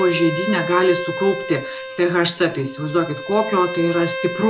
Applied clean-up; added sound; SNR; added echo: none; Bowed string instrument; 8 dB; none.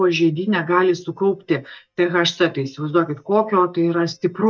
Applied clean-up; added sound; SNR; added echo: neural mask model DeepFilterNet 3.